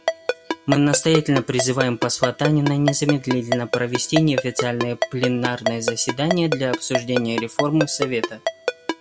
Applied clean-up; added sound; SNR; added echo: none; Ringtone; 4 dB; none.